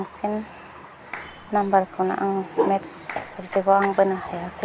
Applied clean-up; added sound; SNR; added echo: none; Clapping; 19 dB; none.